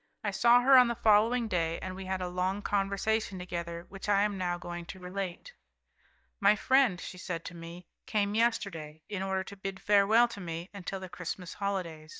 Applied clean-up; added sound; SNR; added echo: neural mask model DeepFilterNet 3.